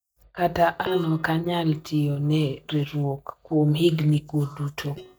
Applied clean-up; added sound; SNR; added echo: neural mask model DeepFilterNet 3.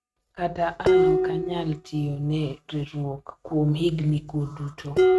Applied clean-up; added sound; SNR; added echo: neural mask model RNNoise.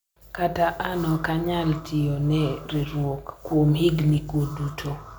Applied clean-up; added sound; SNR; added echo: none; none; none; none.